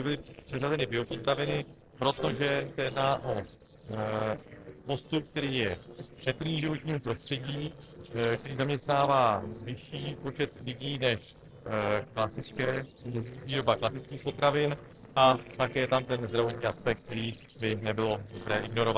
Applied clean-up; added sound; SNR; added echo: neural separator model SepFormer DNS4.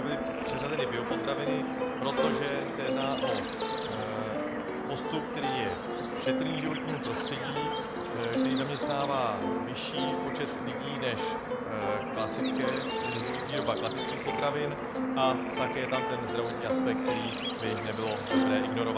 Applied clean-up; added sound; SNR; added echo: none; Bird / Insect / Frog + Plucked string instrument; -3 dB; none.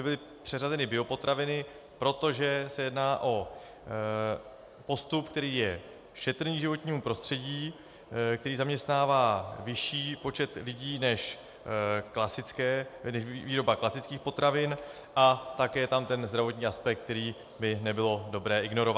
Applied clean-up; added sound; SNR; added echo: none; none; none; none.